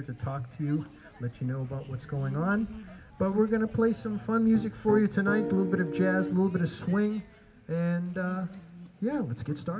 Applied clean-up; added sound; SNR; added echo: none; none; none; none.